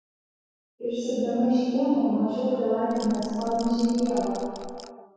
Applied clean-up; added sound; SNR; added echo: none; Rattle / Rattle (instrument); 15 dB; reverberation time 2.0 s.